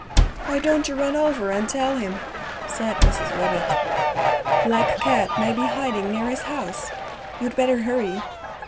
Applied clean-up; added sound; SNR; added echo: none; Fowl + Cupboard open or close; -1 dB; none.